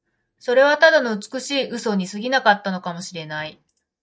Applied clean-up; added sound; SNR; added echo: neural mask model DeepFilterNet 3.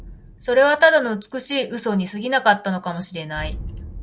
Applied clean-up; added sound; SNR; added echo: none; Explosion; 17 dB; none.